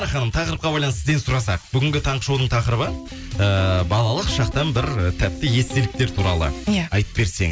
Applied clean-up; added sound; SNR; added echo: none; Electric guitar; 13 dB; none.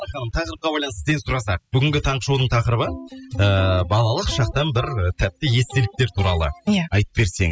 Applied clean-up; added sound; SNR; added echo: classical method spectral subtraction.